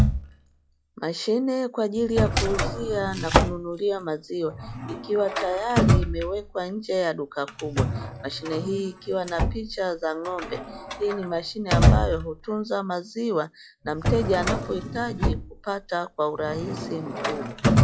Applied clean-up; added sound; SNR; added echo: classical method log-MMSE.